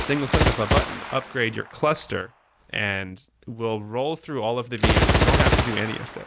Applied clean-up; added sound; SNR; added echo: none; Gunshot, gunfire; -3 dB; none.